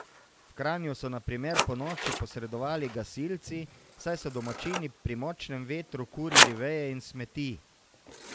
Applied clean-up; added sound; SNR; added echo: none; Scissors; -3 dB; none.